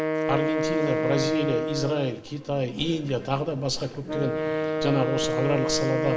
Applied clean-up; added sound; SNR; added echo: none; Wind instrument, woodwind instrument; 0 dB; reverberation time 0.7 s.